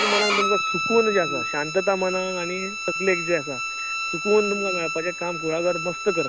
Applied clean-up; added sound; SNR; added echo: none; Bowed string instrument; 2 dB; none.